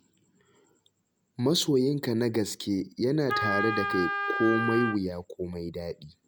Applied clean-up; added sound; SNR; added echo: none; Wind instrument, woodwind instrument; 1 dB; none.